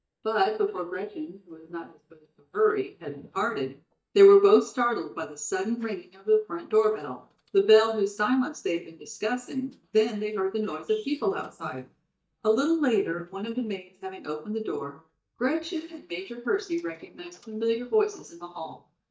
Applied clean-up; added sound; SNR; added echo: neural mask model DeepFilterNet 3.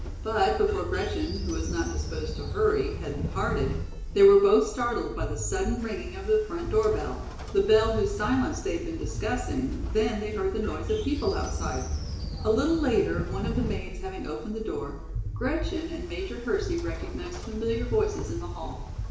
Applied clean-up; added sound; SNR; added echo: none; Train; 5 dB; reverberation time 0.7 s.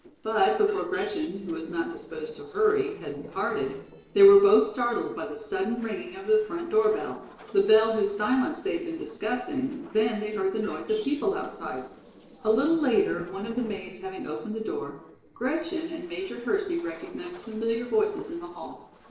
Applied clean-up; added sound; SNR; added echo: neural separator model SepFormer DNS4.